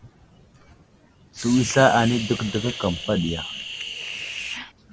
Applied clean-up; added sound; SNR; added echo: none; Hiss; 9 dB; none.